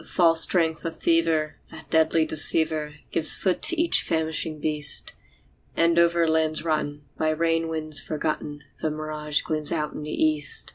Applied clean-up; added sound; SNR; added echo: none; none; none; none.